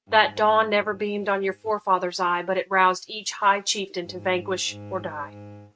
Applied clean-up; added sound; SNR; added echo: neural mask model RNNoise.